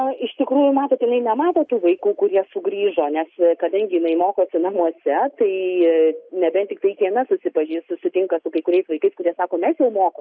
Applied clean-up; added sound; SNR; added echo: none; none; none; none.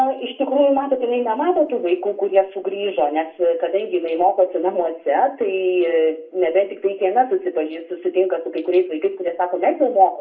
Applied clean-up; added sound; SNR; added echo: none; none; none; reverberation time 0.3 s.